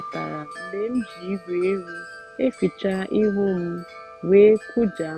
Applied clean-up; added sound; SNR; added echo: none; Wind chime; 17 dB; none.